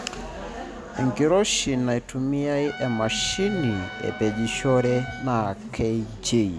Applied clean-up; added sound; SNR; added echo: none; Trumpet; 13 dB; none.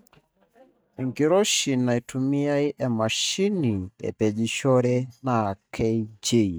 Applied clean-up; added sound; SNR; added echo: neural mask model DeepFilterNet 3.